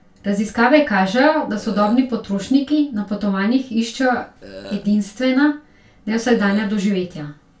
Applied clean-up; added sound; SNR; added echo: none; Burping, eructation; 17 dB; reverberation time 0.2 s.